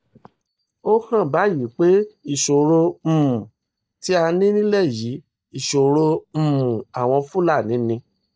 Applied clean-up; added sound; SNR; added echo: neural mask model DeepFilterNet 3.